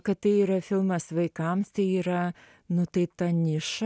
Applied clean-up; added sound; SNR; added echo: none; none; none; none.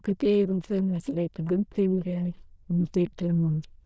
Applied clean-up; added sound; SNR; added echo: neural diffusion model UNIVERSE++.